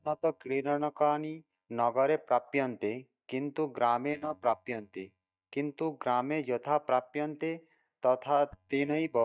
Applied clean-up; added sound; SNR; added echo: neural mask model DeepFilterNet 3.